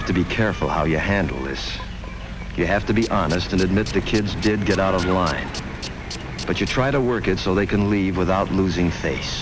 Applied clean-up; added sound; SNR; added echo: none; Tools; 15 dB; none.